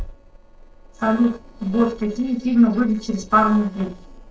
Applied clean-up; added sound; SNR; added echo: neural separator model SepFormer DNS4.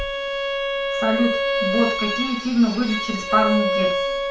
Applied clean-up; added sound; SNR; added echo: none; Bowed string instrument; 0 dB; reverberation time 0.3 s.